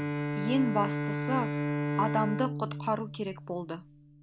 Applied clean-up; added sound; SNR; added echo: none; Bowed string instrument; 1 dB; none.